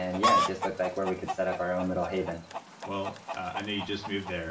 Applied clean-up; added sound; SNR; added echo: none; Chicken, rooster; 1 dB; reverberation time 0.4 s.